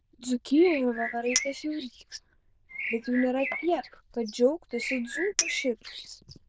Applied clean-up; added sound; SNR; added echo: neural diffusion model UNIVERSE++.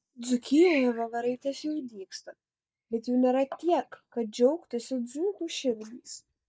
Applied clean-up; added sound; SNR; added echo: neural mask model DeepFilterNet 3.